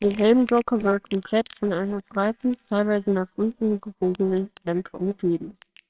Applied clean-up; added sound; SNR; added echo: neural separator model SepFormer WHAMR!.